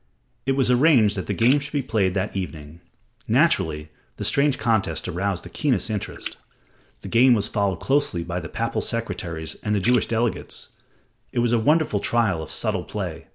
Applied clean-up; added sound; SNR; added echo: neural mask model Resemble Enhance denoiser.